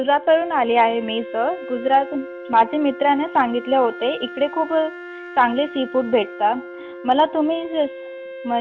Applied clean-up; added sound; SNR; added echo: none; Wind instrument, woodwind instrument + Wind instrument, woodwind instrument; 14 dB; none.